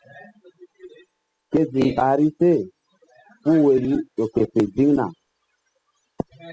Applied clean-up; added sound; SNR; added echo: classical method spectral subtraction.